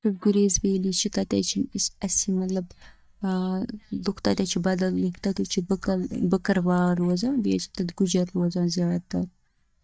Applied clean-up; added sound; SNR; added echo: neural mask model DeepFilterNet 3.